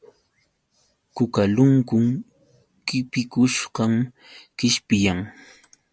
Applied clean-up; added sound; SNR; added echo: none; none; none; none.